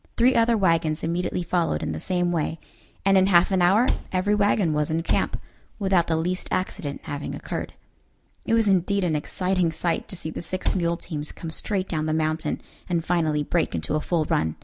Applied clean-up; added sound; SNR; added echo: none; Cupboard open or close; 4 dB; none.